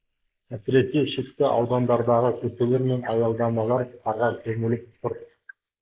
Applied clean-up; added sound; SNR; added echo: neural mask model Resemble Enhance denoiser.